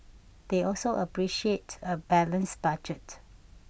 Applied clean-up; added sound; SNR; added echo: none; none; none; none.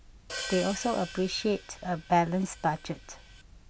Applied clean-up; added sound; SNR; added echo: none; Hi-hat; 12 dB; none.